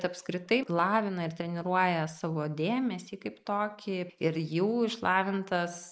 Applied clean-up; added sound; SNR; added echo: neural mask model Resemble Enhance denoiser.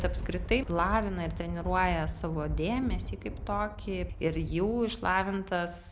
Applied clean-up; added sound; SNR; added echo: none; Thunder; 6 dB; none.